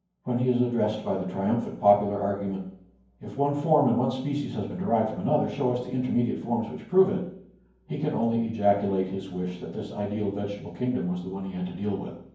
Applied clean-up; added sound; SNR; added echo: none; none; none; reverberation time 0.9 s.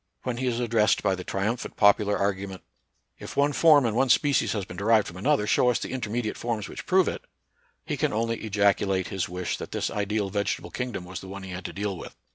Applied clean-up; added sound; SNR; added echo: none; none; none; none.